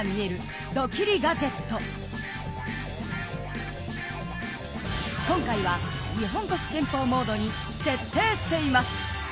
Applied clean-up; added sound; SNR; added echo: none; none; none; none.